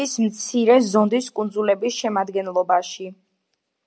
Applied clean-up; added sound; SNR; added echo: none; none; none; none.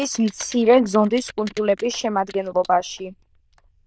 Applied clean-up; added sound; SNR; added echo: neural diffusion model UNIVERSE++.